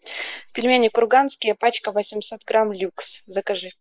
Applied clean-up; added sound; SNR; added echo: neural mask model Resemble Enhance denoiser.